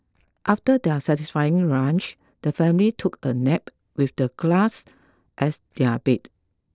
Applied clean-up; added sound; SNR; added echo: neural separator model SepFormer DNS4.